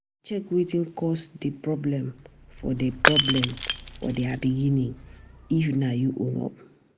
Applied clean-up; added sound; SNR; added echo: none; Shatter / Crushing; 1 dB; none.